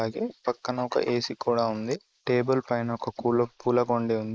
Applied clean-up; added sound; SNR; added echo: neural mask model Resemble Enhance denoiser.